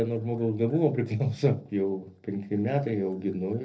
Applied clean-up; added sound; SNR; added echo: neural separator model SepFormer DNS4.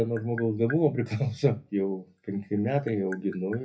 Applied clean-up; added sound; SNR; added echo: classical method WPE with log-MMSE.